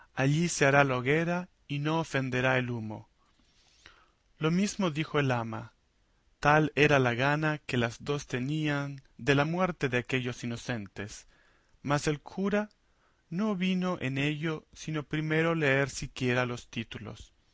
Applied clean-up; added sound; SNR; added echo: none; none; none; none.